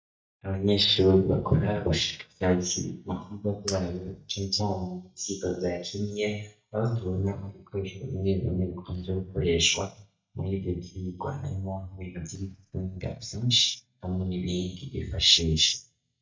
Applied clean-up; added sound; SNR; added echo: neural mask model DeepFilterNet 3.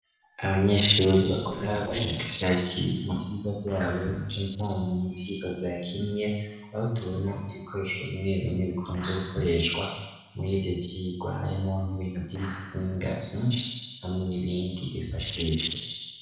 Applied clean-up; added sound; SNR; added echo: neural separator model SepFormer DNS4.